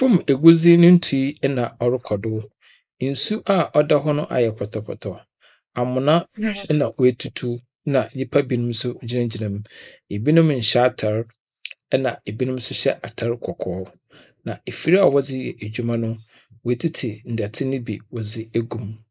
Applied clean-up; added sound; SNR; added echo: neural mask model Resemble Enhance denoiser.